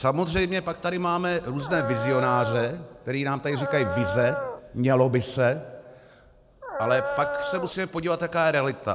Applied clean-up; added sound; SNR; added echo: none; Dog; 4 dB; none.